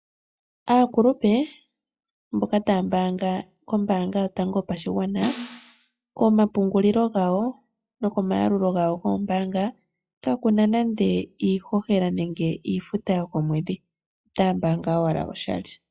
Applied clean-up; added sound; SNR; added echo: classical method log-MMSE.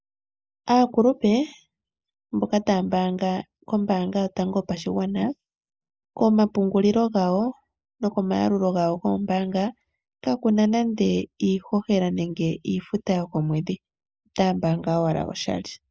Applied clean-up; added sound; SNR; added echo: neural mask model Resemble Enhance denoiser.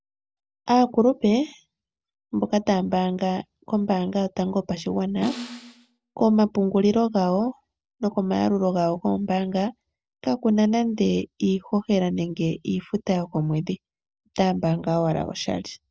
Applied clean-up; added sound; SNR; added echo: neural separator model SepFormer DNS4.